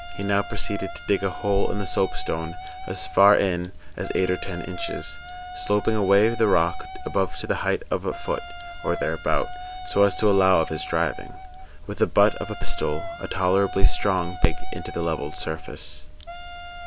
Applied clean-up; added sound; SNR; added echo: none; Wind instrument, woodwind instrument; 15 dB; none.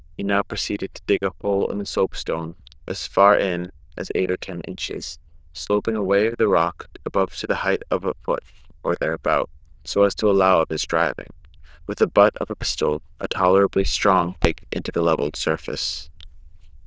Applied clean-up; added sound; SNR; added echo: neural diffusion model UNIVERSE++.